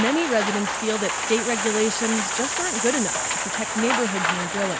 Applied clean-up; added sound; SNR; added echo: none; Rattle (instrument) + Rain; 0 dB; none.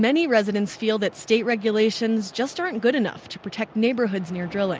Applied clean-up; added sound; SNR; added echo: none; none; none; none.